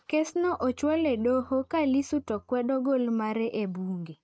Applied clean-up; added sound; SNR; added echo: neural mask model RNNoise.